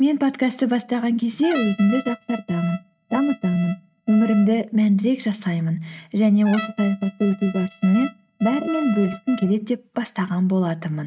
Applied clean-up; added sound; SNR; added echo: neural mask model RNNoise.